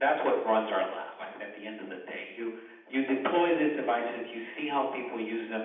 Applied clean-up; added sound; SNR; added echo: none; none; none; reverberation time 0.8 s.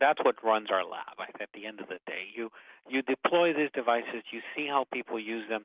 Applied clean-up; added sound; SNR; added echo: none; none; none; none.